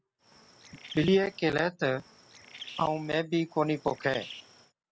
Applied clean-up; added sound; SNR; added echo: none; Bird; 18 dB; none.